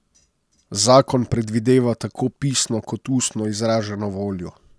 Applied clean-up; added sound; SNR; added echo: none; none; none; none.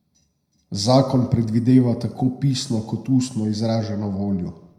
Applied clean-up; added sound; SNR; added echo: none; none; none; reverberation time 0.7 s.